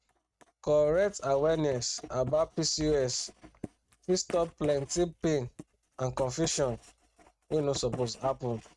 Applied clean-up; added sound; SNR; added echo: neural mask model RNNoise.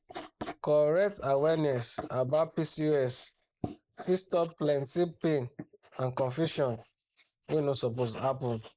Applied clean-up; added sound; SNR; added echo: neural mask model Resemble Enhance denoiser.